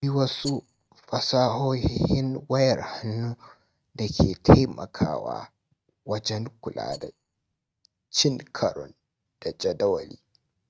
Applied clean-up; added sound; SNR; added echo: neural mask model RNNoise.